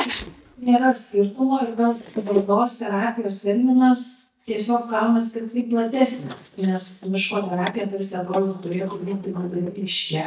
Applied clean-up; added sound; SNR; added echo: neural mask model DeepFilterNet 3.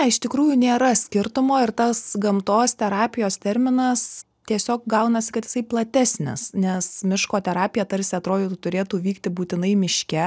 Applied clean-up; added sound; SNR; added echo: none; none; none; none.